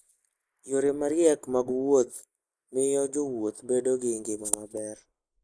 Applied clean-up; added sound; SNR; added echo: neural mask model Resemble Enhance denoiser.